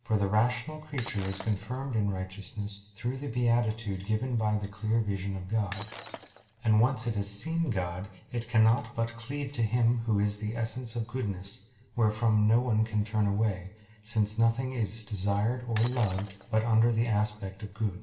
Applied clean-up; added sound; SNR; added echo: none; Shatter; 17 dB; reverberation time 0.8 s.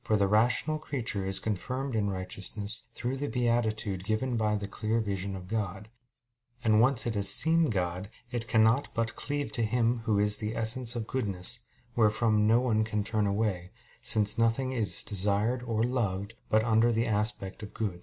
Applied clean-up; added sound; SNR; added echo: none; none; none; none.